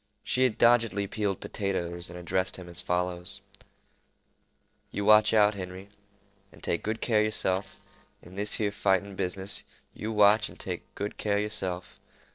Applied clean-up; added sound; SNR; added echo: neural separator model SepFormer DNS4.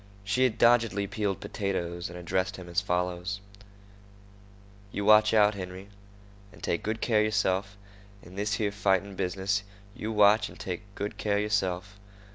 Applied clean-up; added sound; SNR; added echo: none; none; none; none.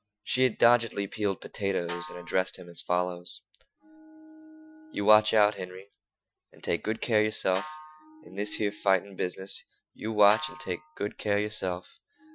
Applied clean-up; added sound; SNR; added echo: classical method Wiener filter.